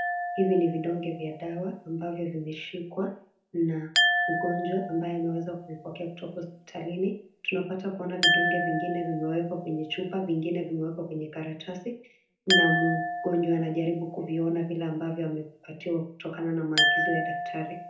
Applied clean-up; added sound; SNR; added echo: none; Glass; 1 dB; reverberation time 0.5 s.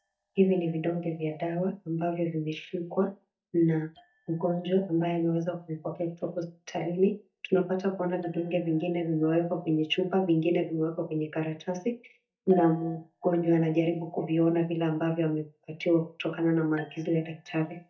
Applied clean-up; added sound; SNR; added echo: neural mask model DeepFilterNet 3.